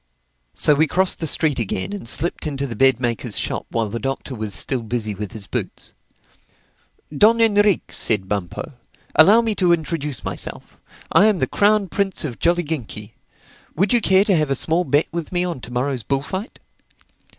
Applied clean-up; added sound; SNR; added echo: none; none; none; none.